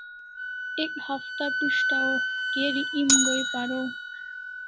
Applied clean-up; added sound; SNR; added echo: none; Bell + Wind instrument, woodwind instrument; -3 dB; none.